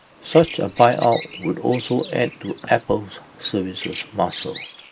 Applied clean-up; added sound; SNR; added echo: neural mask model Resemble Enhance denoiser.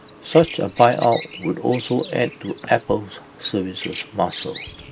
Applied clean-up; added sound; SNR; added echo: none; Bird vocalization, bird call, bird song; 17 dB; none.